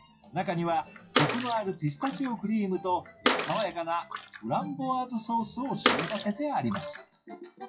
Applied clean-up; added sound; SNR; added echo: classical method WPE with log-MMSE.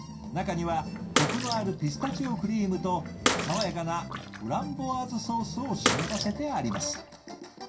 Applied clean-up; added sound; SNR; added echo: none; Bathtub (filling or washing) / Water / Splash, splatter; 3 dB; reverberation time 0.3 s.